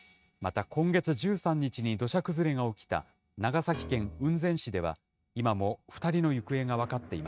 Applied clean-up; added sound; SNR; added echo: neural mask model RNNoise.